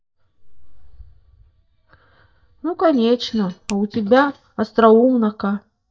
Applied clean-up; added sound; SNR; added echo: neural mask model DeepFilterNet 3.